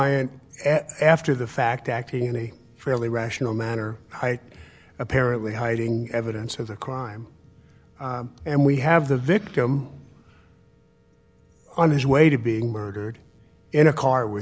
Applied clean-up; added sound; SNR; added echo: none; none; none; none.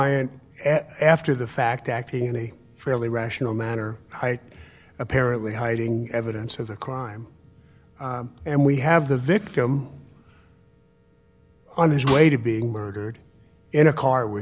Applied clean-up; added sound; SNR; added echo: none; Snare drum; 8 dB; none.